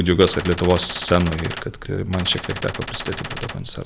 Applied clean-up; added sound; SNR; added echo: none; Gunshot, gunfire; 11 dB; none.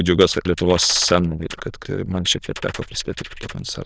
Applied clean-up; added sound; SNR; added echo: neural diffusion model UNIVERSE++.